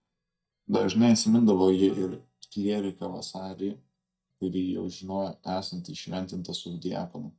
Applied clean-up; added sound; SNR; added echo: neural mask model DeepFilterNet 3.